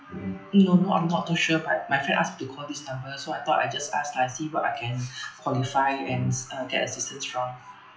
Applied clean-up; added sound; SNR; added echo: classical method WPE with log-MMSE.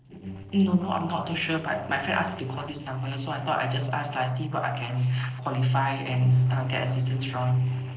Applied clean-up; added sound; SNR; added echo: neural separator model SepFormer DNS4.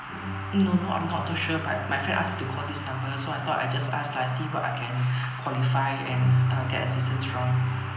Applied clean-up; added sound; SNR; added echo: none; Bowed string instrument; 11 dB; reverberation time 0.8 s.